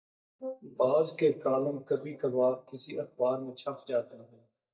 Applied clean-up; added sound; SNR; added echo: neural mask model DeepFilterNet 3.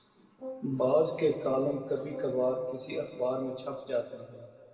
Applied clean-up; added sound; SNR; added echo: none; Brass instrument; 17 dB; reverberation time 1.9 s.